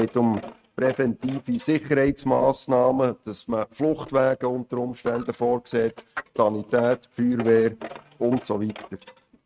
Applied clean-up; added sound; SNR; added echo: neural mask model RNNoise.